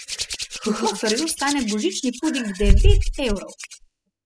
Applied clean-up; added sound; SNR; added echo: classical method spectral subtraction.